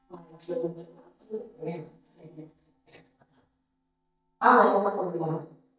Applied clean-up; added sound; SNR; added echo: neural mask model DeepFilterNet 3.